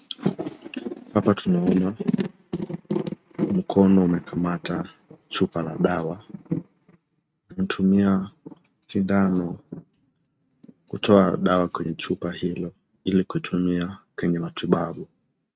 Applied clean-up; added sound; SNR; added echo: neural mask model RNNoise.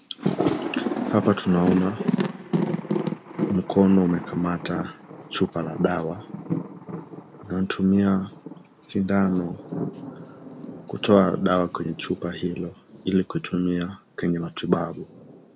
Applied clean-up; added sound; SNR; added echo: none; Thunder; 6 dB; none.